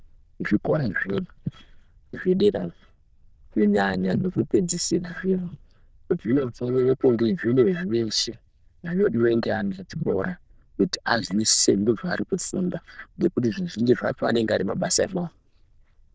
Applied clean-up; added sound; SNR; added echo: neural diffusion model UNIVERSE++.